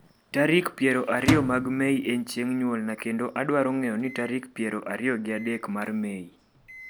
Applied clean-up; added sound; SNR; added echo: none; Microwave oven; 10 dB; none.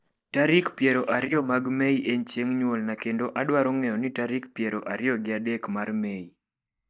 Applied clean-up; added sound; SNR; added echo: neural mask model DeepFilterNet 3.